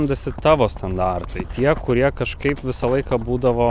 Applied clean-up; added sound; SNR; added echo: none; none; none; none.